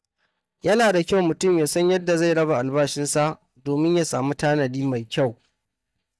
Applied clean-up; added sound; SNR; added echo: neural mask model DeepFilterNet 3.